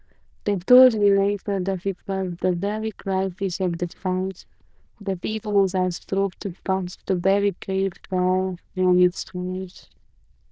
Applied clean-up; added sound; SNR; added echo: neural diffusion model UNIVERSE++.